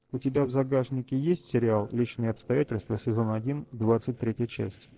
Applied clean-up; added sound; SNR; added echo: neural separator model SepFormer DNS4.